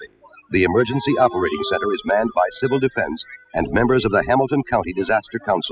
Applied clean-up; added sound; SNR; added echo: classical method spectral subtraction.